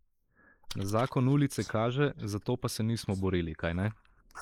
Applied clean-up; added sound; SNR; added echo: neural mask model Resemble Enhance denoiser.